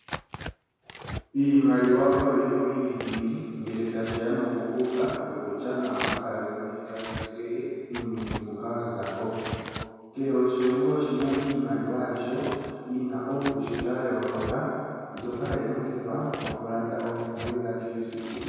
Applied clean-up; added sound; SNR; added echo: none; Tearing; 12 dB; reverberation time 2.2 s.